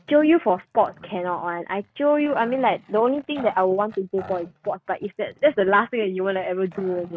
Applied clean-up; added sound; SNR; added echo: neural mask model RNNoise.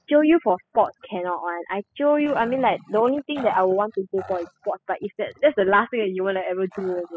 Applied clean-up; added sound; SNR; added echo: classical method spectral subtraction.